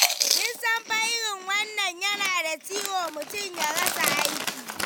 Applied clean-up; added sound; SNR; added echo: none; Chewing, mastication; 1 dB; none.